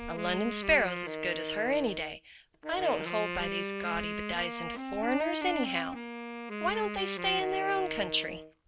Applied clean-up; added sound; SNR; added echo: none; Wind instrument, woodwind instrument; 5 dB; none.